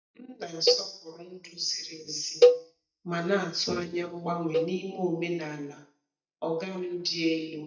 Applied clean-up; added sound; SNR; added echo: neural mask model DeepFilterNet 3.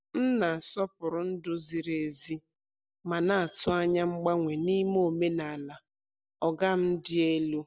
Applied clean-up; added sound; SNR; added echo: none; none; none; none.